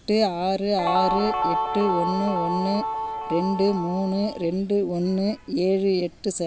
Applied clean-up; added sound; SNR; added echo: none; Guitar; 3 dB; none.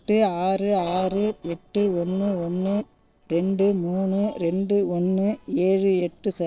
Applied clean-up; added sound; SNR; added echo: neural separator model SepFormer DNS4.